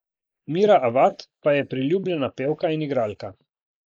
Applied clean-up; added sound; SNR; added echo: neural mask model Resemble Enhance denoiser.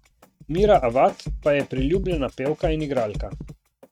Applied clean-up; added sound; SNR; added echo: neural mask model RNNoise.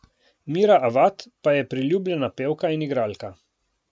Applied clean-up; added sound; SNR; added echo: none; none; none; none.